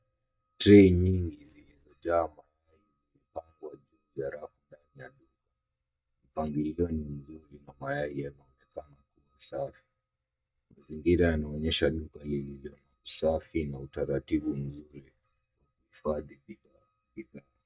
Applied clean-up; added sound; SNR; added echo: neural mask model DeepFilterNet 3.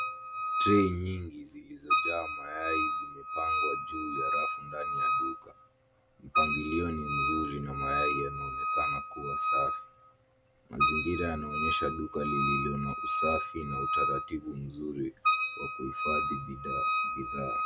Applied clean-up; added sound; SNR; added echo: none; Wind instrument, woodwind instrument; -4 dB; none.